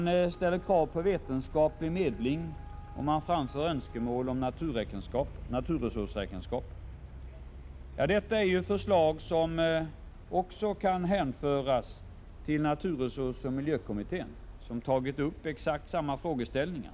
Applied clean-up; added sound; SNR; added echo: none; Traffic noise, roadway noise; 13 dB; none.